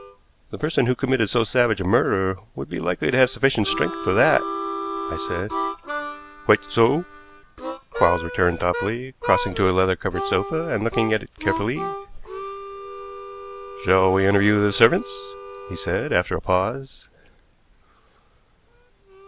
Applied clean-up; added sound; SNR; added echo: none; Harmonica; 10 dB; none.